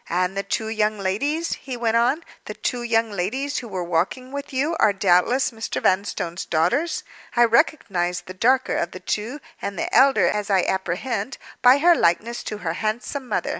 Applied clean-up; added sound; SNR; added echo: none; none; none; none.